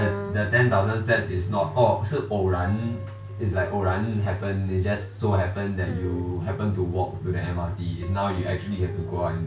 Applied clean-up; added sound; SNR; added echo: none; Guitar; 19 dB; none.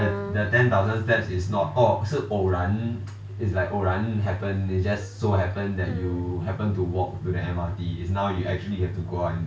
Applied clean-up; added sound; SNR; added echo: none; none; none; none.